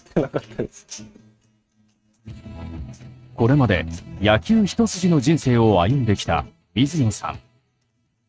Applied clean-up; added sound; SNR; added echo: neural mask model RNNoise.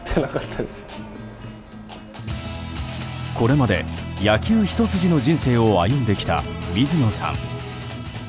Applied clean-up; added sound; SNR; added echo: none; Acoustic guitar; 14 dB; none.